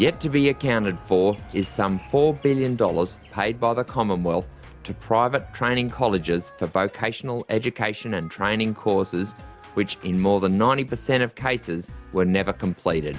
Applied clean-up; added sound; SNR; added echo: none; none; none; none.